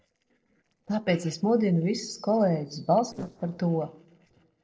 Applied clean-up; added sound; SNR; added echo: neural separator model SepFormer DNS4.